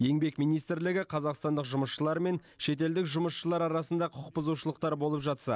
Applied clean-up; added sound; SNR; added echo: none; none; none; none.